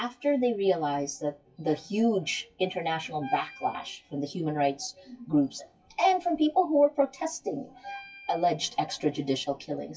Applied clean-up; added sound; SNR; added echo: classical method WPE with log-MMSE.